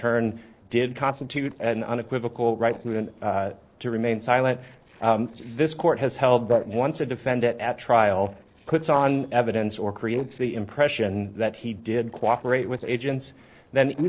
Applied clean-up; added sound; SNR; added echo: neural separator model SepFormer DNS4.